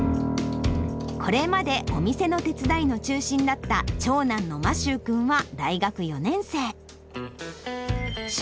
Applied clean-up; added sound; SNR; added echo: none; Piano; 8 dB; none.